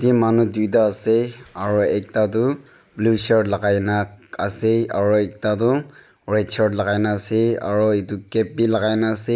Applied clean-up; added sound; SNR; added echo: none; none; none; none.